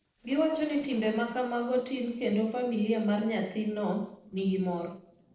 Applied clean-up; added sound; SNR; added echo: neural separator model SepFormer DNS4.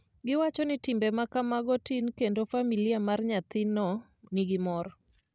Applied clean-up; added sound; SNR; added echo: none; none; none; none.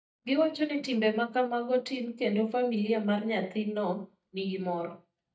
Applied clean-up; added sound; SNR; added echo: neural mask model DeepFilterNet 3.